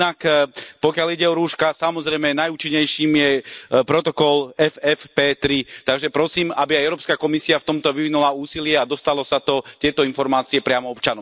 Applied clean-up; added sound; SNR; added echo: none; none; none; none.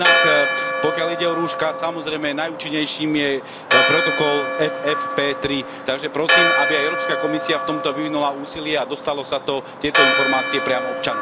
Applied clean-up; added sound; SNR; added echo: none; Church bell; -1 dB; none.